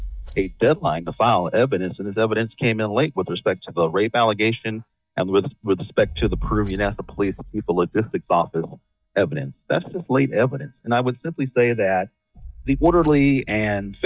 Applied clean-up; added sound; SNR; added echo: neural mask model DeepFilterNet 3.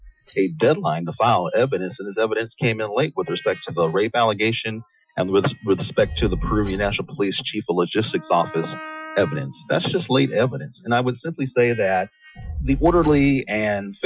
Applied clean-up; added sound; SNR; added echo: classical method Wiener filter.